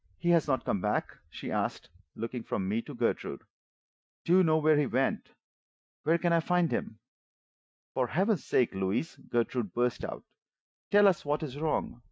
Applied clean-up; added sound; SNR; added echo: none; none; none; none.